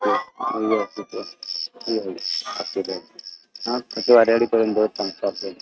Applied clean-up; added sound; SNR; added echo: neural mask model RNNoise.